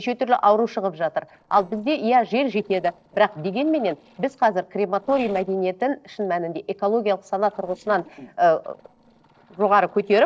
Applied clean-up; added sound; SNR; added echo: neural separator model SepFormer DNS4.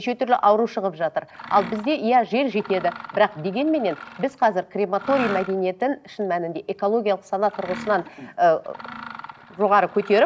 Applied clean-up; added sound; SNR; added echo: none; Mechanisms; 17 dB; none.